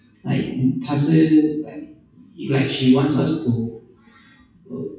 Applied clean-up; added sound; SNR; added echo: classical method WPE with log-MMSE.